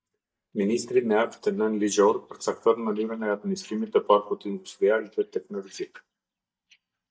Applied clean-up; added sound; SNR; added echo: neural mask model DeepFilterNet 3.